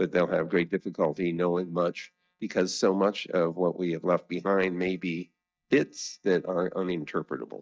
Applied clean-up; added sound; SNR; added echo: neural mask model DeepFilterNet 3.